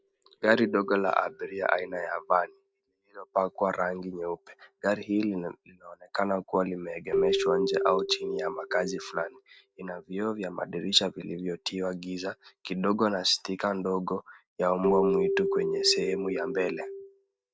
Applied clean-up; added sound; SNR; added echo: neural mask model DeepFilterNet 3.